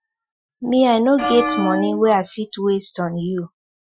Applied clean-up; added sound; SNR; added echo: classical method Wiener filter.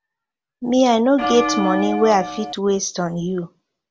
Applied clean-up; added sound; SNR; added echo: none; Bell; 3 dB; none.